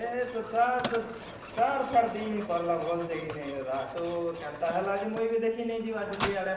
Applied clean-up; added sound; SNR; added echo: none; Mechanisms; 12 dB; reverberation time 0.8 s.